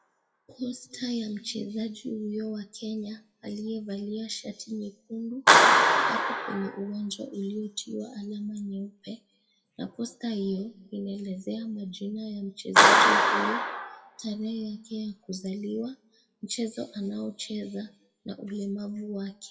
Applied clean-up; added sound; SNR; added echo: classical method WPE with log-MMSE.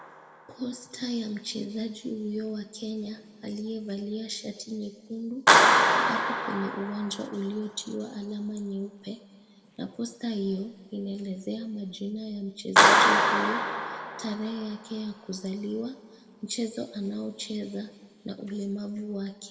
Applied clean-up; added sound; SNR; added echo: none; Clapping; -5 dB; reverberation time 1.7 s.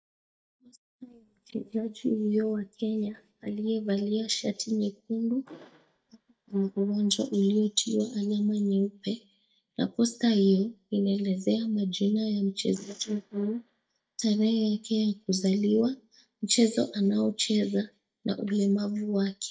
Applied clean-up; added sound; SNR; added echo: neural mask model DeepFilterNet 3.